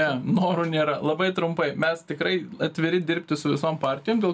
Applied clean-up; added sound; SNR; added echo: none; none; none; none.